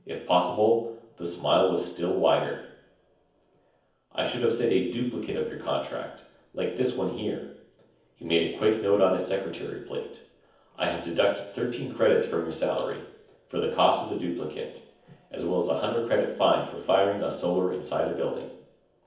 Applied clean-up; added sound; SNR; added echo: none; none; none; reverberation time 0.7 s.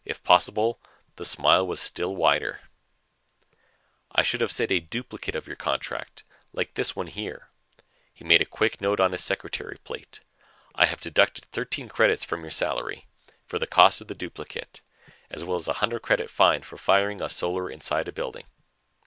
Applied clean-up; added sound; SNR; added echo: none; none; none; none.